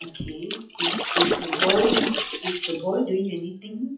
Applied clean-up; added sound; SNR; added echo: classical method WPE with log-MMSE.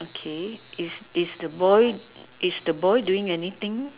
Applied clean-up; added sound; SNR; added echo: none; none; none; none.